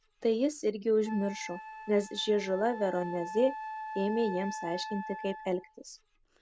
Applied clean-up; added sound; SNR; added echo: none; Wind instrument, woodwind instrument; 11 dB; none.